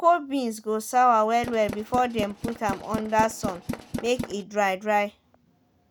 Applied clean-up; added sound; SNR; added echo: none; Tools; 9 dB; none.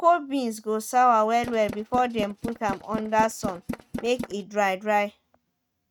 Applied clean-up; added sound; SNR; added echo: neural mask model RNNoise.